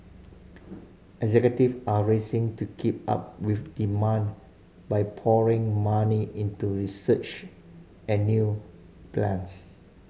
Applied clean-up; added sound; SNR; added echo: none; none; none; none.